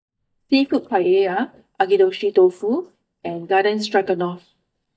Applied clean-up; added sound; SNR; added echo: neural mask model DeepFilterNet 3.